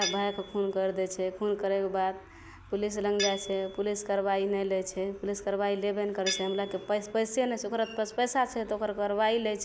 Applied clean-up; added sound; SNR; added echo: none; Tools; 13 dB; none.